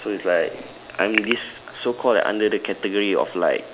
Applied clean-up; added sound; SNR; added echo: none; none; none; none.